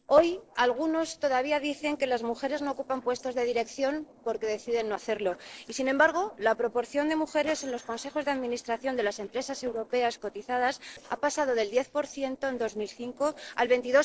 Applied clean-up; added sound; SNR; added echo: neural separator model SepFormer DNS4.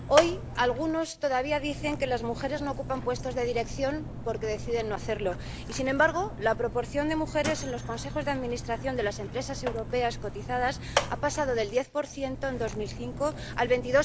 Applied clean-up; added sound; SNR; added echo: none; Mechanisms; 7 dB; none.